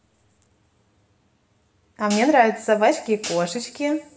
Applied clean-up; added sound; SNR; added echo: none; Hi-hat; 14 dB; reverberation time 1.9 s.